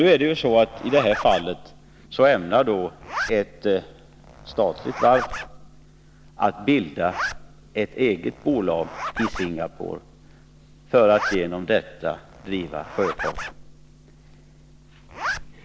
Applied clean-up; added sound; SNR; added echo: none; Zipper (clothing); 12 dB; none.